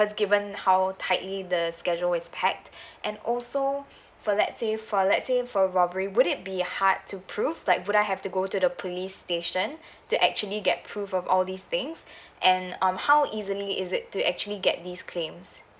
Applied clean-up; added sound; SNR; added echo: none; none; none; none.